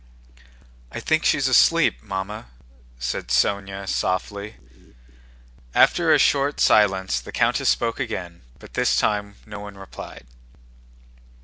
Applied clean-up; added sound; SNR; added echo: none; none; none; none.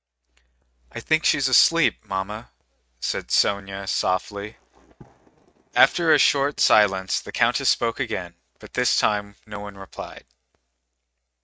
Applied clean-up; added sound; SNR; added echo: neural mask model RNNoise.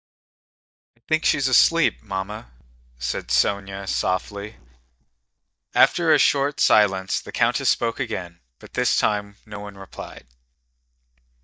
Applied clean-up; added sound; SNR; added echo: neural mask model DeepFilterNet 3.